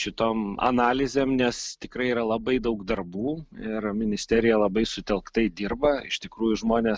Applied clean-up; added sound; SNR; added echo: none; none; none; none.